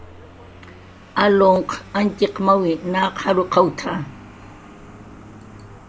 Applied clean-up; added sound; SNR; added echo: none; Vehicle; 20 dB; none.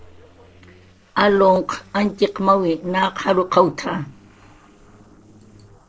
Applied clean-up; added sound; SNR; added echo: neural separator model SepFormer DNS4.